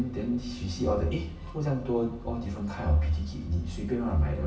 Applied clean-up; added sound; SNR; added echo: none; none; none; reverberation time 0.9 s.